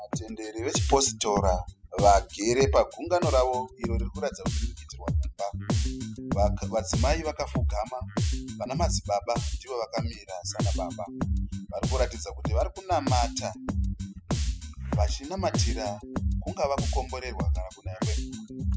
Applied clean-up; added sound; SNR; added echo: classical method spectral subtraction.